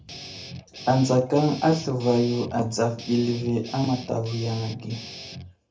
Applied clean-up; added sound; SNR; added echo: none; Guitar; 15 dB; reverberation time 0.3 s.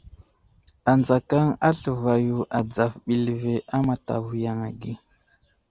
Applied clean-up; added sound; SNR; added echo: none; none; none; none.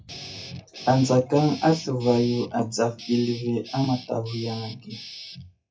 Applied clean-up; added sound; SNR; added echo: classical method WPE with log-MMSE.